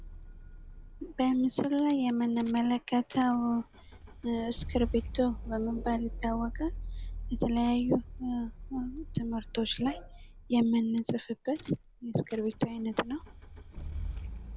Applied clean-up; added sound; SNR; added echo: none; Rattle / Engine starting / Car; 11 dB; none.